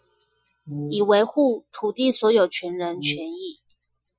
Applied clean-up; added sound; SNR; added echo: classical method Wiener filter.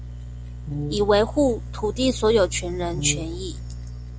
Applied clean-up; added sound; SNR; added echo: none; Brass instrument; 10 dB; none.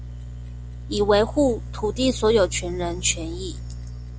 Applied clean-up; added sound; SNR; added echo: none; none; none; none.